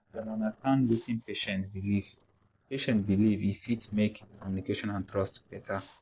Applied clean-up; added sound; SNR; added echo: neural separator model SepFormer DNS4.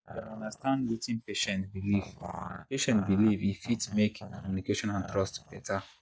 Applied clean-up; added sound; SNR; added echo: neural mask model DeepFilterNet 3.